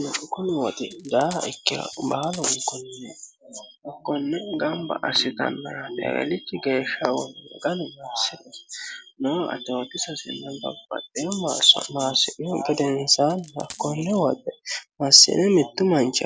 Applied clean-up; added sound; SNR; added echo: none; Coin (dropping); 19 dB; none.